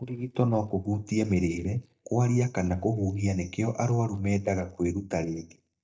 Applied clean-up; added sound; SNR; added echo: neural mask model DeepFilterNet 3.